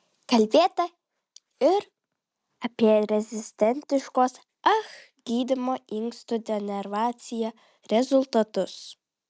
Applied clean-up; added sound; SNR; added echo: none; none; none; none.